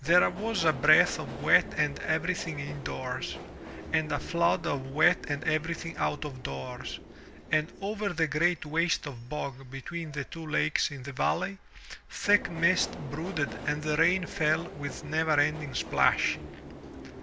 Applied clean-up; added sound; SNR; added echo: none; Subway, metro, underground; 14 dB; none.